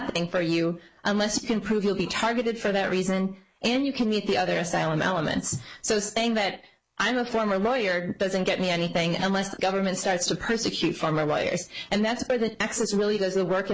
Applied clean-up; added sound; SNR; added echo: neural mask model Resemble Enhance denoiser.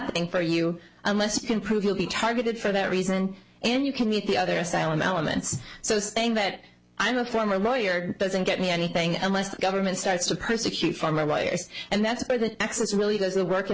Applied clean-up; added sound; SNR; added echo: none; none; none; none.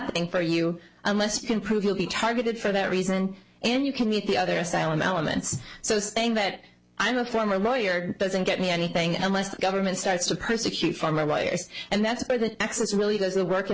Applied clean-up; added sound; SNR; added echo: neural separator model SepFormer DNS4.